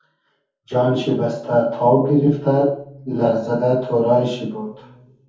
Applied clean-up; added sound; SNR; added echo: none; none; none; reverberation time 0.6 s.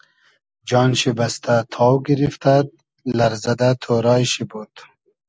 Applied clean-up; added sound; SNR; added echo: none; none; none; none.